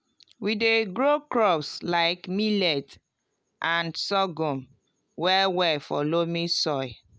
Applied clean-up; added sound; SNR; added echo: none; none; none; none.